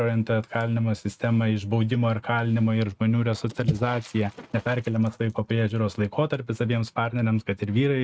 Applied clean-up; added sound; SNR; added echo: neural mask model RNNoise.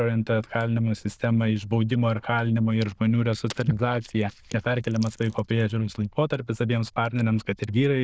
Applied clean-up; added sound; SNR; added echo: neural diffusion model UNIVERSE++.